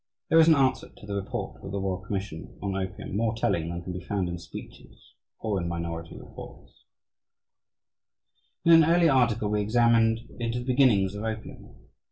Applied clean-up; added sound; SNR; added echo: none; none; none; none.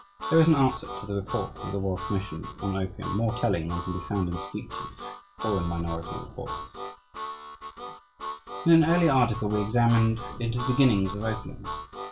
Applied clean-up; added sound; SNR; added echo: none; Harmonica; 11 dB; none.